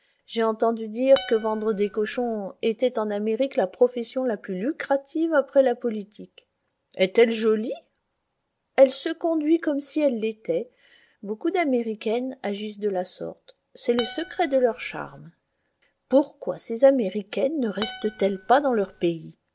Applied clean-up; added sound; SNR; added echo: none; Acoustic guitar; 14 dB; none.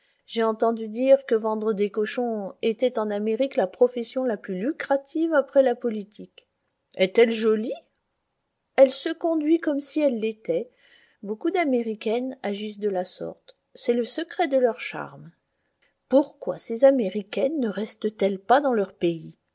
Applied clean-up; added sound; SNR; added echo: none; none; none; none.